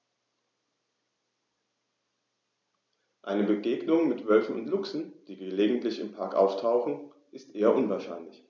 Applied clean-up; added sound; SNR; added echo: none; none; none; none.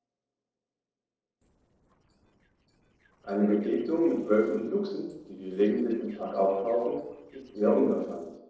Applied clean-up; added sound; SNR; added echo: neural separator model SepFormer DNS4.